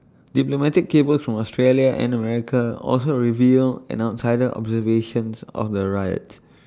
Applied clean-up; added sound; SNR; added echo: none; none; none; none.